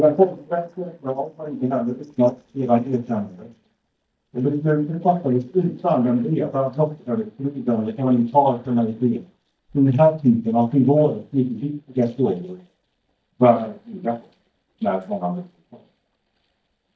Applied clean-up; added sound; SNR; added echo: neural mask model DeepFilterNet 3.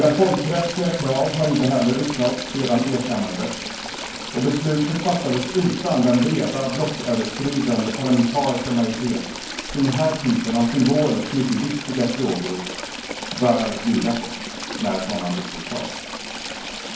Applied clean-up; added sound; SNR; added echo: none; Stream / Trickle, dribble; 9 dB; reverberation time 0.9 s.